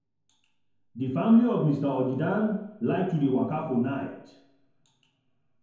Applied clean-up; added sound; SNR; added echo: none; none; none; reverberation time 0.9 s.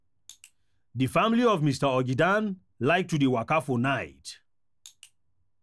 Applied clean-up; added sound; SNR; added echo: none; none; none; none.